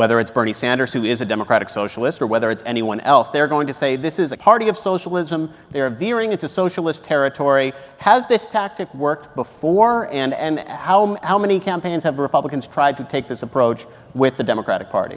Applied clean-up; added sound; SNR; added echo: none; none; none; none.